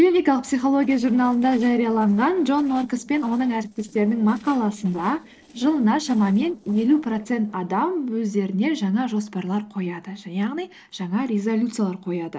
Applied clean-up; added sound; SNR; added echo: neural separator model SepFormer DNS4.